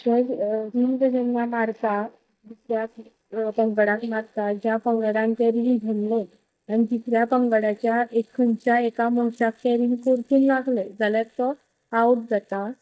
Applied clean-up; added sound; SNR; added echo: neural mask model DeepFilterNet 3.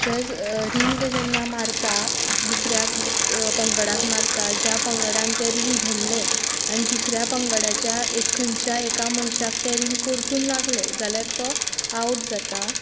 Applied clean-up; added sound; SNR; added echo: none; Bicycle; -3 dB; none.